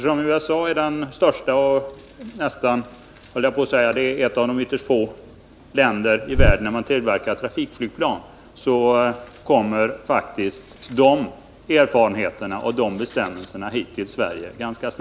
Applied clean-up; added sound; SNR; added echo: none; Bird; 2 dB; none.